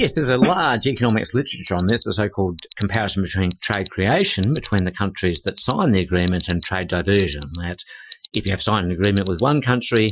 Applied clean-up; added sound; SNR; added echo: classical method Wiener filter.